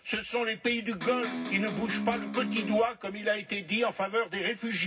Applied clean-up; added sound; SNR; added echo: none; Electric guitar; 4 dB; reverberation time 0.4 s.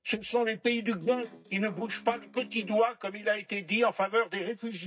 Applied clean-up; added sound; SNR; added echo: neural mask model DeepFilterNet 3.